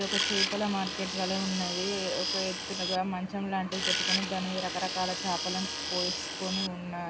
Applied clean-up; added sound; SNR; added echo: none; Tools; 0 dB; none.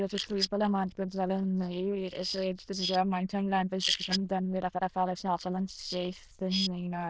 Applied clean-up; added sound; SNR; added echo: neural diffusion model UNIVERSE++.